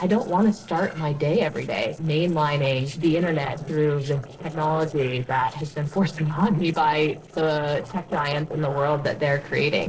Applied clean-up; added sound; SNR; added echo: neural separator model SepFormer DNS4.